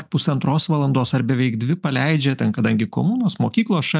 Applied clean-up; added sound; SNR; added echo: none; none; none; none.